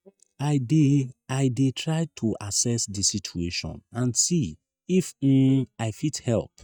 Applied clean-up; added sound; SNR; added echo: neural mask model DeepFilterNet 3.